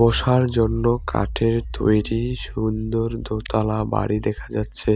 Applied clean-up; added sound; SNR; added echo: none; Accelerating, revving, vroom; 11 dB; none.